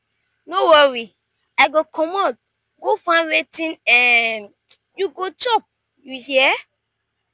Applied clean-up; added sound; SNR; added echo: none; none; none; none.